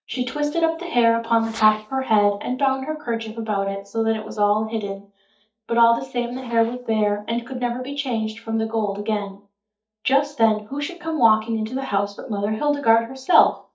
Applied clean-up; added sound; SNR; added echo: neural mask model DeepFilterNet 3.